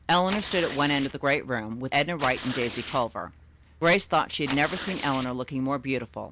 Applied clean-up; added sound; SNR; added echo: none; Tearing; 10 dB; none.